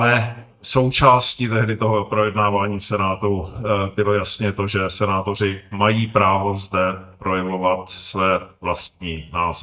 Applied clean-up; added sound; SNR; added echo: neural mask model DeepFilterNet 3.